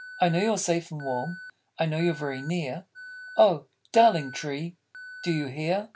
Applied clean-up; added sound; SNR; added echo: none; Alarm; 18 dB; none.